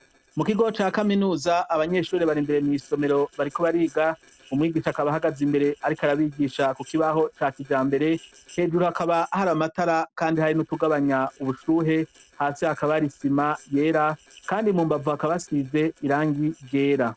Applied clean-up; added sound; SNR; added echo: neural separator model SepFormer DNS4.